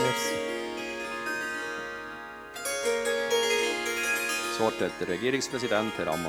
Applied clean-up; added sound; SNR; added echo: none; Harp; -3 dB; none.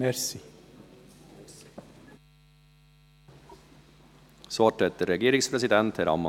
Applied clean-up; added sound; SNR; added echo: none; none; none; none.